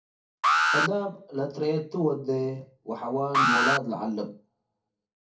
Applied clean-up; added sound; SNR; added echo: none; Alarm; -3 dB; reverberation time 0.3 s.